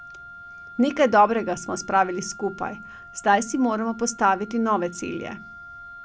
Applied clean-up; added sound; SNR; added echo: none; Wind instrument, woodwind instrument; 18 dB; none.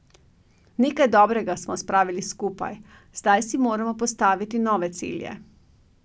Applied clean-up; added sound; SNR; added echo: none; none; none; none.